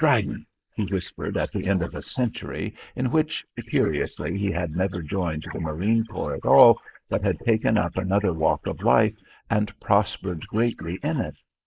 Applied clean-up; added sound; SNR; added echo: neural mask model Resemble Enhance denoiser.